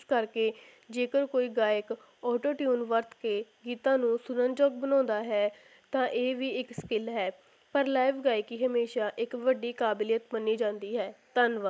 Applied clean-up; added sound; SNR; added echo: none; none; none; none.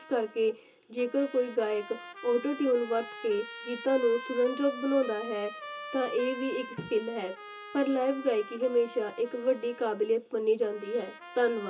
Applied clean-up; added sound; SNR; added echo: none; Trumpet; 14 dB; reverberation time 0.2 s.